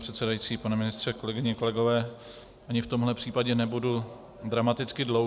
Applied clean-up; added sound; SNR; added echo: none; none; none; none.